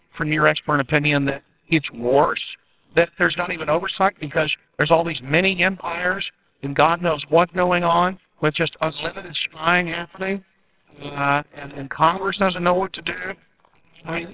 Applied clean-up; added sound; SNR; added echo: neural separator model SepFormer WHAMR!.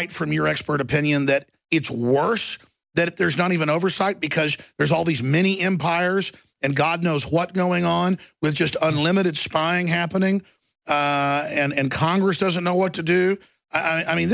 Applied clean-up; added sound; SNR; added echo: none; none; none; none.